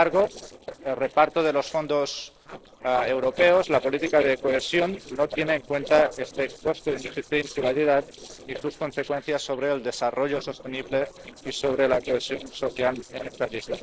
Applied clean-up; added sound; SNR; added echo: neural separator model SepFormer DNS4.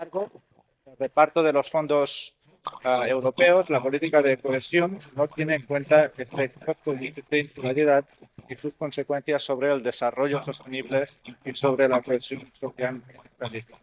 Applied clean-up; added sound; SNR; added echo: neural mask model DeepFilterNet 3.